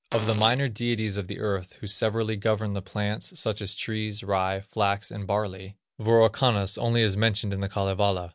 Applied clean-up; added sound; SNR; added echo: none; Fart; 13 dB; none.